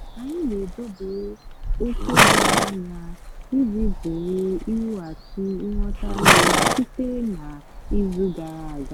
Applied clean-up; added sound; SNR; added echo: none; Livestock, farm animals, working animals; -4 dB; none.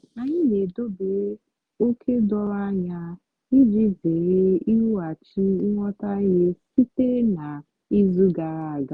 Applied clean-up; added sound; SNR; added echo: none; none; none; none.